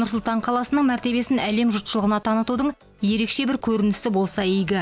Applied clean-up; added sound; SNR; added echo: none; none; none; none.